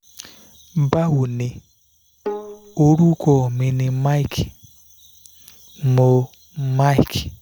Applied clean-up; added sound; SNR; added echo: none; Bowed string instrument; 16 dB; none.